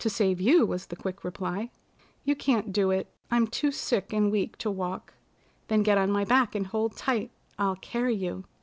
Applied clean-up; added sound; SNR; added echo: none; none; none; none.